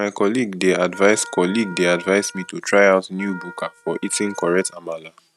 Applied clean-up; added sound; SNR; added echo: neural mask model RNNoise.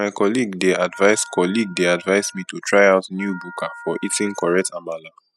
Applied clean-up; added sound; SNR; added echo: classical method spectral subtraction.